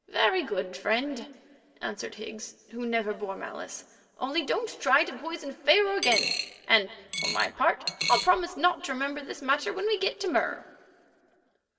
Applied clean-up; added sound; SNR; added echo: none; Coin (dropping); 4 dB; reverberation time 2.1 s.